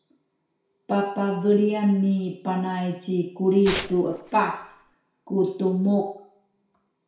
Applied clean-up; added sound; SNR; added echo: none; Tearing; 11 dB; reverberation time 0.6 s.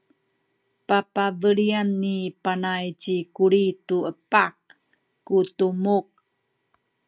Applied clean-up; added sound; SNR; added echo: none; none; none; none.